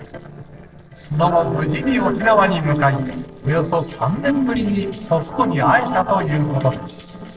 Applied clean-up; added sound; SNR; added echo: neural separator model SepFormer DNS4.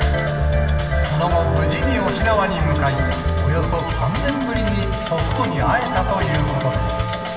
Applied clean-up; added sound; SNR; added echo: none; Wind instrument, woodwind instrument; 13 dB; reverberation time 2.0 s.